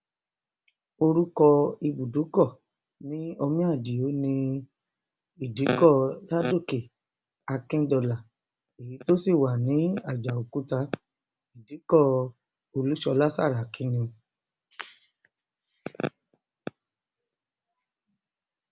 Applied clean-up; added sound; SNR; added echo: none; none; none; none.